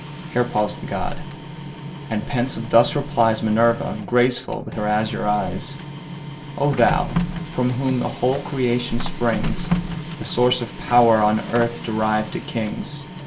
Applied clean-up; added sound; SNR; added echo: none; Printer; 9 dB; reverberation time 0.2 s.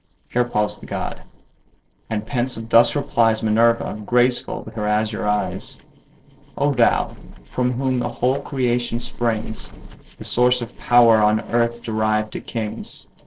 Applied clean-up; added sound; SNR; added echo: neural separator model SepFormer DNS4.